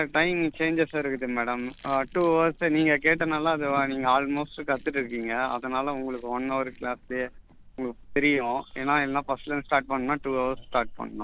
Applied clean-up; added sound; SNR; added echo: none; Chewing, mastication; 18 dB; none.